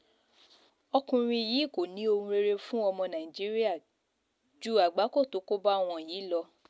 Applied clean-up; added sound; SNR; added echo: none; none; none; none.